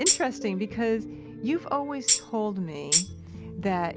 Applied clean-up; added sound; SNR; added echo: none; Tambourine; -1 dB; none.